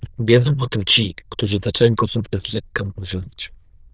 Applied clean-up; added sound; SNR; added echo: neural diffusion model UNIVERSE++.